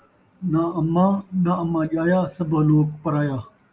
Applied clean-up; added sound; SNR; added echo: none; none; none; none.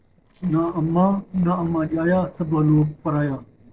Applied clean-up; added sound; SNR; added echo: neural separator model SepFormer DNS4.